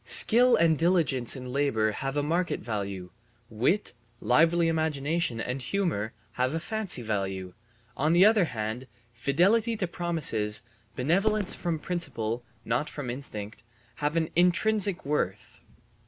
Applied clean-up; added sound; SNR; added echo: none; Fireworks; 11 dB; none.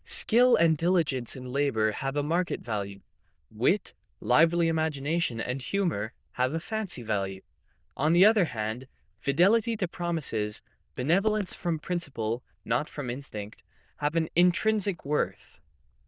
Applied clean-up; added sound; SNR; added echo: neural diffusion model UNIVERSE++.